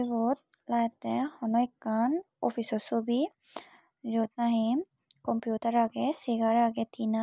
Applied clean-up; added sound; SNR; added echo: none; none; none; none.